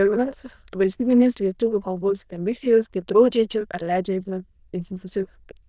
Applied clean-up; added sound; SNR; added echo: neural diffusion model UNIVERSE++.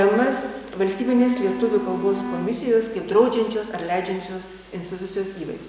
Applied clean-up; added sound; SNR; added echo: none; Wind instrument, woodwind instrument; 10 dB; none.